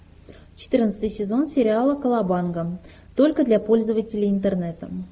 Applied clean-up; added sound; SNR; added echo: none; none; none; none.